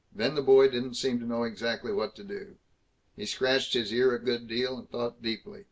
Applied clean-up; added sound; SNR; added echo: none; none; none; none.